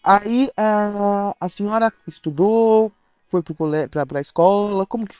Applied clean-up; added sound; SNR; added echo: neural separator model SepFormer WHAM!.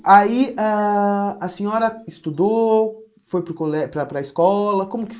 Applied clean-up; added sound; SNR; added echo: neural mask model Resemble Enhance denoiser.